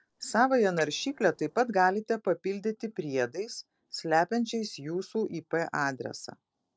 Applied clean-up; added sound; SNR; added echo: neural separator model SepFormer DNS4.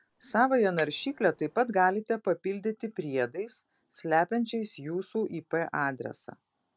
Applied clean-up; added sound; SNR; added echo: none; Chink, clink; 10 dB; none.